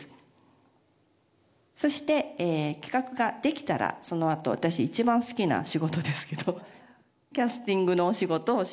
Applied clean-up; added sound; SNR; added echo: none; none; none; none.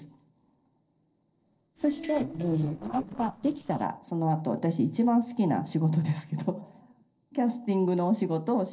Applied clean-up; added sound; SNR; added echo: neural separator model SepFormer DNS4.